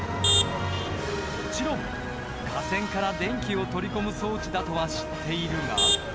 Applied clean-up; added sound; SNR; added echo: none; Motor vehicle (road); 2 dB; none.